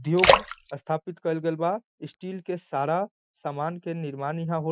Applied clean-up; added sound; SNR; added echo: classical method Wiener filter.